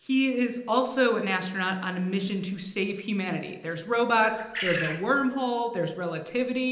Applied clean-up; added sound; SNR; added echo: none; Bird; 6 dB; reverberation time 0.9 s.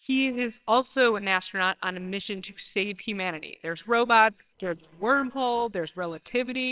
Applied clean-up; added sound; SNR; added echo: neural separator model SepFormer WHAMR!.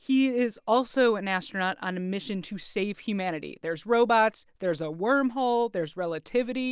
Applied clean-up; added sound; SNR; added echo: none; none; none; none.